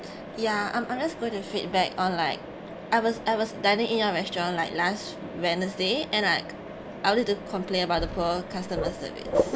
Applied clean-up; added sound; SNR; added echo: none; Mechanisms; 8 dB; none.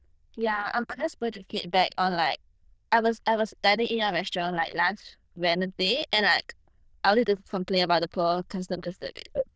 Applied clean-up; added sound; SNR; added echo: neural diffusion model UNIVERSE++.